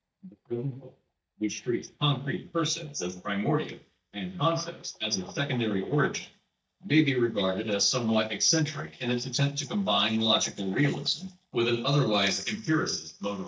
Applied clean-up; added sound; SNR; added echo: neural mask model DeepFilterNet 3.